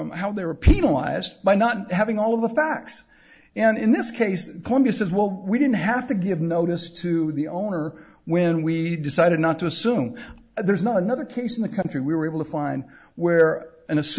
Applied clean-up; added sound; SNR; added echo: none; none; none; none.